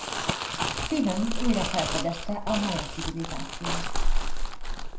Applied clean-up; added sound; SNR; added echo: none; Crumpling, crinkling; -4 dB; reverberation time 0.5 s.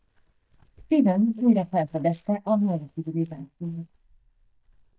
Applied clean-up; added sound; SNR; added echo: neural mask model DeepFilterNet 3.